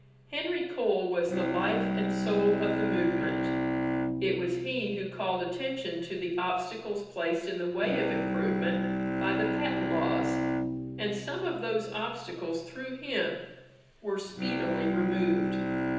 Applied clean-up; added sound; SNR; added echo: none; Bowed string instrument; 1 dB; reverberation time 0.9 s.